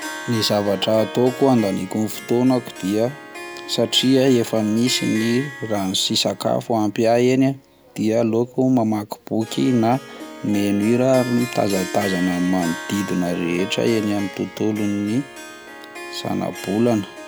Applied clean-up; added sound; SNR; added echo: none; Harp; 14 dB; none.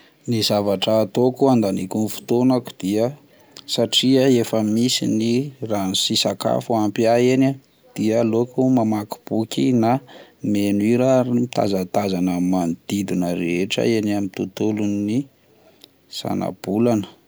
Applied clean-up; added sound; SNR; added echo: none; none; none; none.